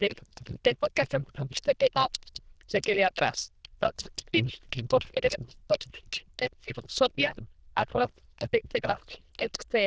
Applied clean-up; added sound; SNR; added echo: neural diffusion model UNIVERSE++.